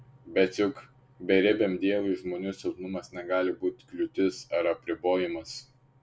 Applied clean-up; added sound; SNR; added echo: none; none; none; none.